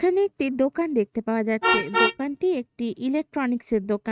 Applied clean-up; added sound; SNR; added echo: neural mask model RNNoise.